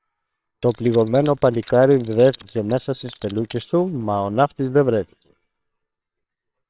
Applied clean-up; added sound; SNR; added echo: neural separator model SepFormer WHAMR!.